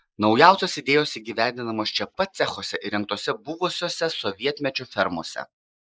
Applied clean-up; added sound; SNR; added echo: neural mask model Resemble Enhance denoiser.